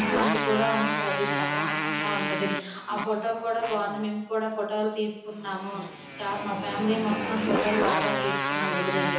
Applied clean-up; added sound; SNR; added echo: none; Motorcycle; 1 dB; reverberation time 0.9 s.